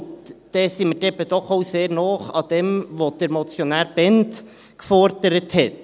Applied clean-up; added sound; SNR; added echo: none; none; none; none.